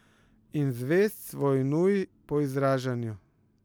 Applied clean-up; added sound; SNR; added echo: none; none; none; none.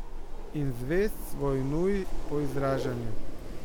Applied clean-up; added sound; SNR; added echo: none; Wind; -1 dB; none.